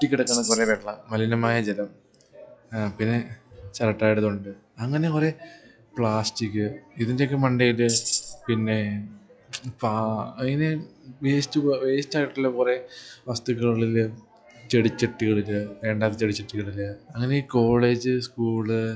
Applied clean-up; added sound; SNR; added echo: classical method log-MMSE.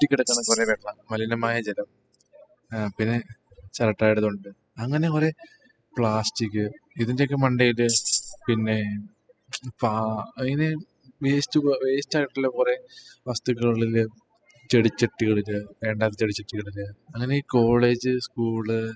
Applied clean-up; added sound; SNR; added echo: classical method spectral subtraction.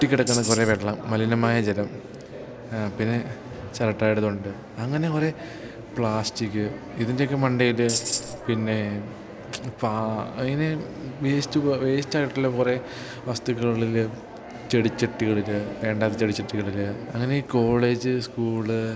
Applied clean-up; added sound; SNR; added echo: none; Tambourine; 4 dB; none.